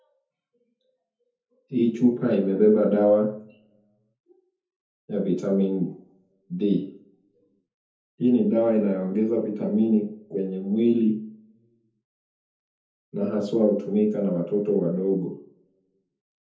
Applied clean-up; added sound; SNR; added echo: none; none; none; reverberation time 0.5 s.